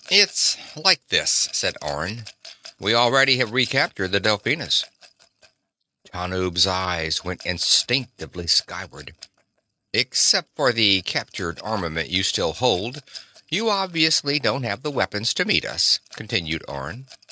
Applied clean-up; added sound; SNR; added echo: neural mask model RNNoise.